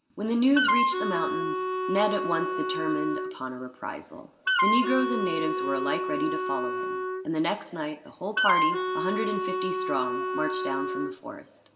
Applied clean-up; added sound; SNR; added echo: none; Wind instrument, woodwind instrument; -2 dB; reverberation time 0.5 s.